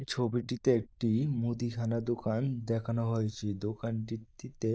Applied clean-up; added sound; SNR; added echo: neural diffusion model UNIVERSE++.